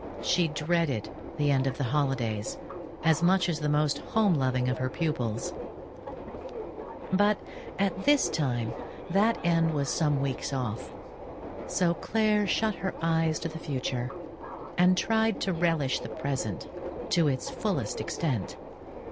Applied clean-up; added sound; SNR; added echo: none; Subway, metro, underground; 10 dB; none.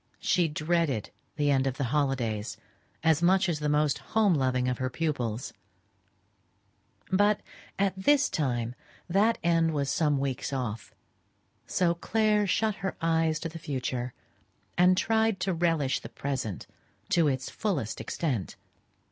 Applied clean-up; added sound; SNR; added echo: none; none; none; none.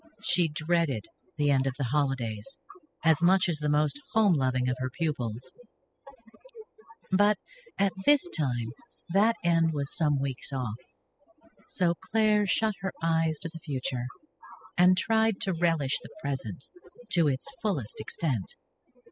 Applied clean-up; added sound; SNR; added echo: classical method spectral subtraction.